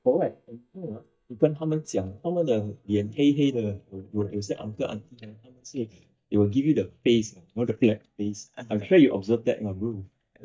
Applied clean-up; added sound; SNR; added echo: neural mask model DeepFilterNet 3.